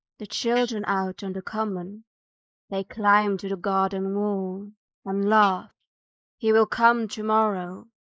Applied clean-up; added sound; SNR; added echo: neural mask model Resemble Enhance denoiser.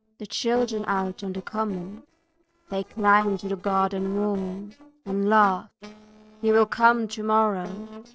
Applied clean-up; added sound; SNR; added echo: neural separator model SepFormer DNS4.